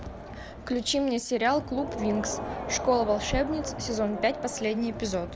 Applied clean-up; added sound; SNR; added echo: none; Crowd; 8 dB; none.